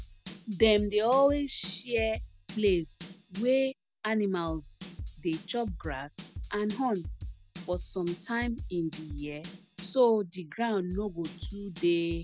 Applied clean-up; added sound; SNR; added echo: none; Drum / Drum kit; 13 dB; none.